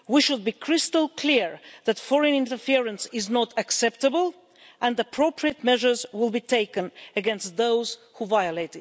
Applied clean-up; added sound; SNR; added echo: none; none; none; none.